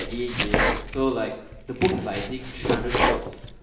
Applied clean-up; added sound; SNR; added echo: none; Domestic sounds, home sounds; -2 dB; reverberation time 0.8 s.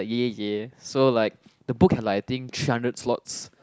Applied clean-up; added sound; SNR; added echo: none; none; none; none.